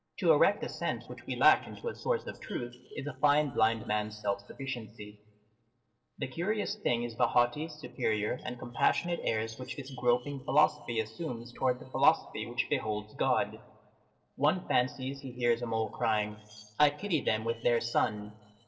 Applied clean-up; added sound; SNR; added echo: neural separator model SepFormer DNS4.